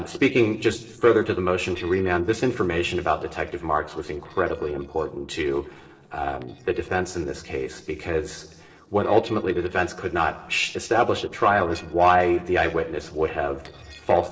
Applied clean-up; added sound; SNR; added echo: neural separator model SepFormer DNS4.